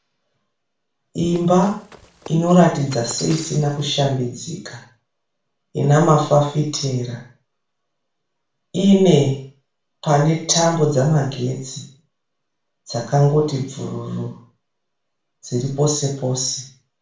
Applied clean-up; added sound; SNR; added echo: none; Run; 20 dB; reverberation time 0.4 s.